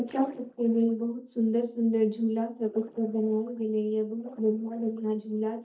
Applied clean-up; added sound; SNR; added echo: neural mask model DeepFilterNet 3.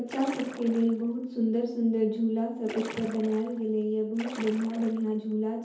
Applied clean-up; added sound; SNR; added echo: none; Splash, splatter; 16 dB; reverberation time 2.2 s.